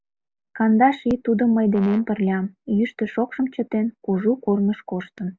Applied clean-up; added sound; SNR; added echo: none; Brass instrument; 20 dB; none.